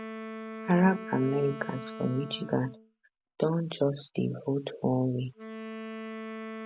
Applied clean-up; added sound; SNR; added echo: none; Wind instrument, woodwind instrument; 12 dB; none.